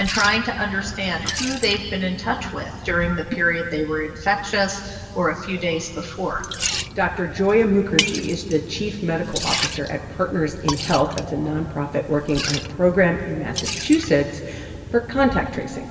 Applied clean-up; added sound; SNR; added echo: none; Liquid; 8 dB; reverberation time 2.3 s.